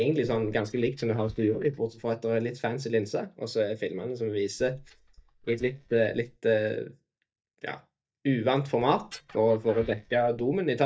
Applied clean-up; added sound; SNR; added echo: neural mask model DeepFilterNet 3.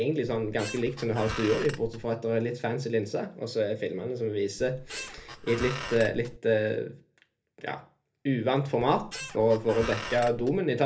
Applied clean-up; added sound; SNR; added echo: none; Squeak; 11 dB; reverberation time 0.3 s.